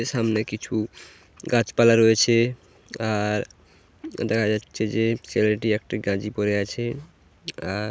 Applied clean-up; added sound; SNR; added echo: none; none; none; none.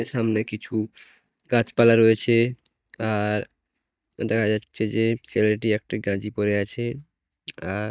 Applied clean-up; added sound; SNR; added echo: neural mask model DeepFilterNet 3.